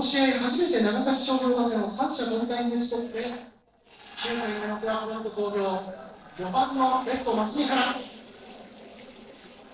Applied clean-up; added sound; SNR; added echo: neural separator model SepFormer DNS4.